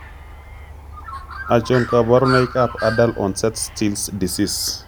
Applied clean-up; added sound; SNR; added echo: none; Bird; 10 dB; none.